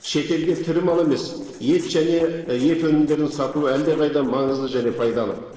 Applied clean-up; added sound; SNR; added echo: neural separator model SepFormer DNS4.